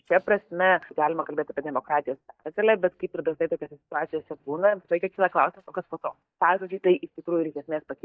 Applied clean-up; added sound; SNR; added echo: neural mask model DeepFilterNet 3.